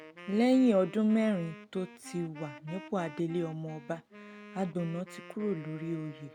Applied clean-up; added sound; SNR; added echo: none; Wind instrument, woodwind instrument; 18 dB; none.